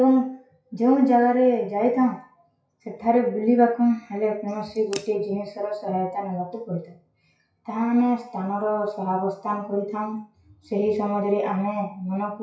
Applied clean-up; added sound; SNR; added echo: classical method WPE with log-MMSE.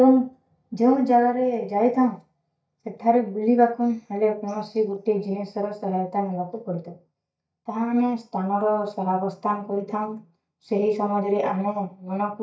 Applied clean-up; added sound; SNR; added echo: neural mask model DeepFilterNet 3.